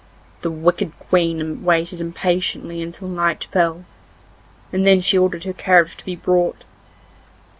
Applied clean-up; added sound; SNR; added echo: none; none; none; none.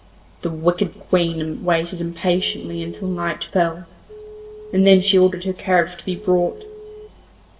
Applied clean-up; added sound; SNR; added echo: none; Telephone; 16 dB; reverberation time 0.7 s.